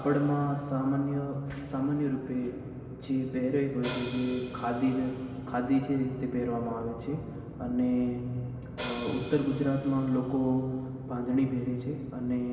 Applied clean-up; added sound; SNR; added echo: none; Hi-hat; 14 dB; reverberation time 2.7 s.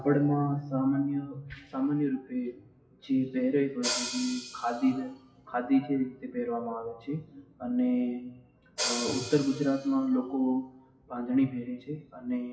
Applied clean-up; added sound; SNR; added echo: classical method WPE with log-MMSE.